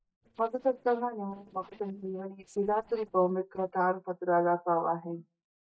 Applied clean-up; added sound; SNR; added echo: neural mask model DeepFilterNet 3.